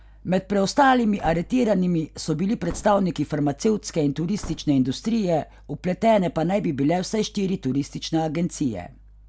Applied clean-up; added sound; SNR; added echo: none; Slam / Wood; 19 dB; none.